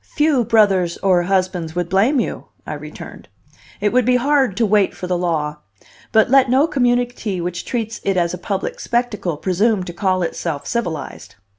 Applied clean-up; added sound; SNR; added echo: none; none; none; none.